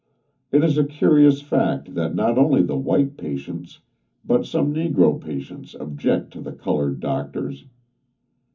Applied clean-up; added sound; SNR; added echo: none; none; none; reverberation time 0.3 s.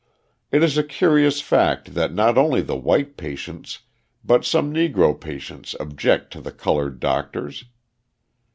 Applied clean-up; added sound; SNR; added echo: none; none; none; none.